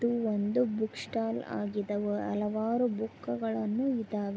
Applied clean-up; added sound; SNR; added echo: none; none; none; none.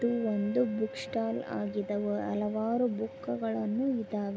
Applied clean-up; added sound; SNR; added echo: none; Wind instrument, woodwind instrument; 14 dB; none.